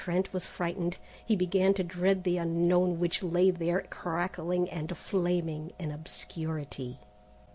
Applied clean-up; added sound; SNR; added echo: none; none; none; none.